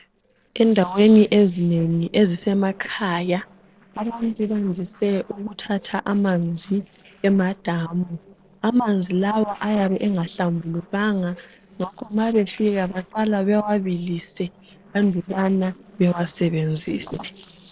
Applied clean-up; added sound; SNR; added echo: neural separator model SepFormer DNS4.